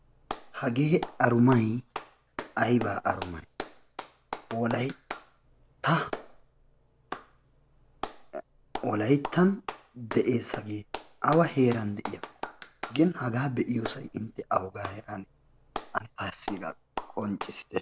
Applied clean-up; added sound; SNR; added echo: none; Clapping; 12 dB; none.